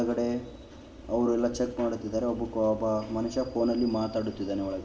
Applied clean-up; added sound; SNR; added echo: none; none; none; reverberation time 1.1 s.